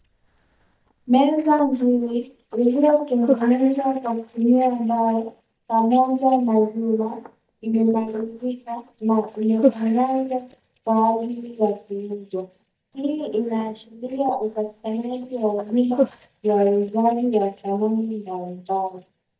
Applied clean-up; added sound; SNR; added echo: neural mask model DeepFilterNet 3.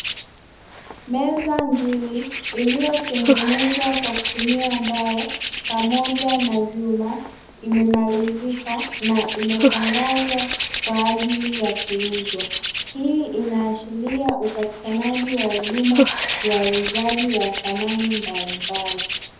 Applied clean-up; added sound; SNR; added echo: none; Hands; 4 dB; reverberation time 0.8 s.